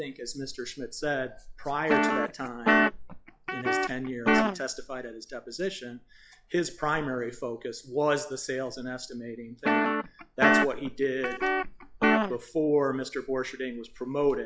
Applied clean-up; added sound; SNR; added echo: classical method log-MMSE.